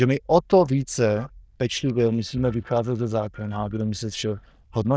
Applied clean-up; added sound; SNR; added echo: neural diffusion model UNIVERSE++.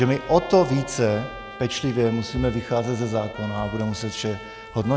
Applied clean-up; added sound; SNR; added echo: none; Trumpet; 16 dB; none.